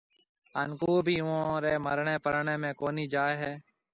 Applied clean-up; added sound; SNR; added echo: none; none; none; none.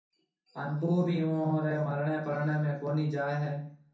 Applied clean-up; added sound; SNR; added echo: none; none; none; reverberation time 0.5 s.